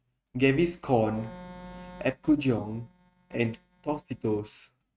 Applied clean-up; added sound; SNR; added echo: neural mask model RNNoise.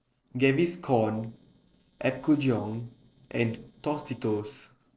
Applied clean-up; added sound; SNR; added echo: neural separator model SepFormer DNS4.